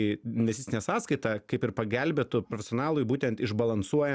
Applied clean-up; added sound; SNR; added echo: none; none; none; none.